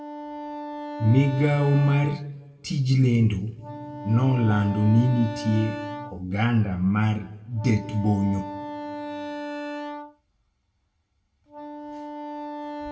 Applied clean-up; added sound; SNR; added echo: none; Wind instrument, woodwind instrument; 11 dB; reverberation time 1.3 s.